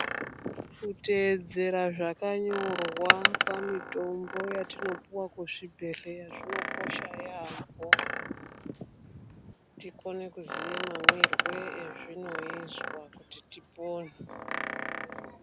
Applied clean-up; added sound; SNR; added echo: none; Door; -2 dB; none.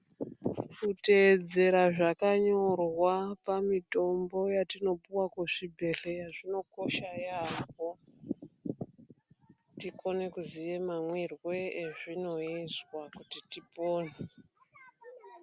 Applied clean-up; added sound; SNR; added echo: none; none; none; none.